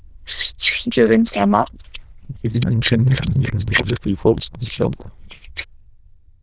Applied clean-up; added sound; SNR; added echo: neural diffusion model UNIVERSE++.